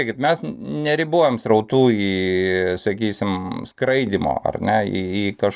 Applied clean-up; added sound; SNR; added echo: none; none; none; none.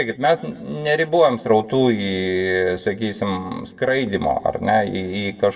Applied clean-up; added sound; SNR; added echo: none; none; none; reverberation time 0.7 s.